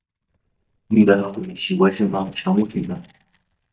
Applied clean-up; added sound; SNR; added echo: neural mask model DeepFilterNet 3.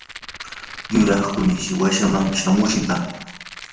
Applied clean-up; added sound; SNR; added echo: none; Rattle; 16 dB; reverberation time 0.9 s.